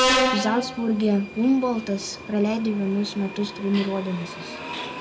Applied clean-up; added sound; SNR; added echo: none; Subway, metro, underground; 4 dB; reverberation time 0.3 s.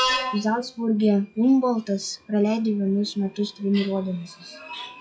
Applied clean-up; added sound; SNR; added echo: classical method WPE with log-MMSE.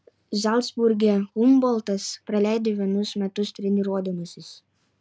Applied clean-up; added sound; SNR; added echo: none; none; none; none.